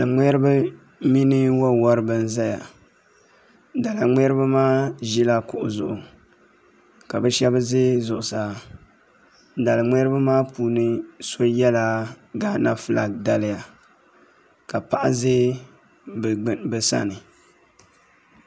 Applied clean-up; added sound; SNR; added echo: none; none; none; none.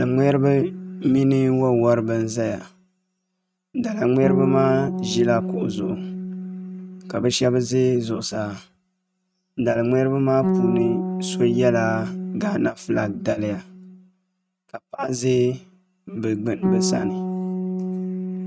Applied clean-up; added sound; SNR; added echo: neural mask model RNNoise.